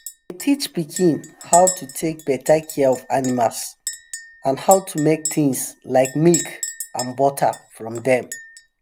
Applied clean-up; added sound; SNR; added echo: none; Chink, clink; 12 dB; none.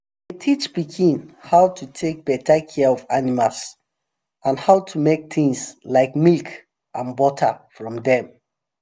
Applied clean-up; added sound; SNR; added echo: none; none; none; none.